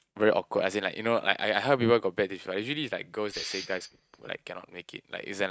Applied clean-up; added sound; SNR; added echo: neural mask model RNNoise.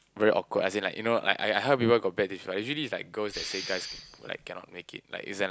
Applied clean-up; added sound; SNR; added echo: none; Respiratory sounds; 10 dB; none.